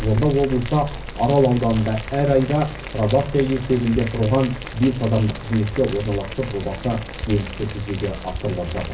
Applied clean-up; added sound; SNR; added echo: none; Boiling; 11 dB; reverberation time 0.4 s.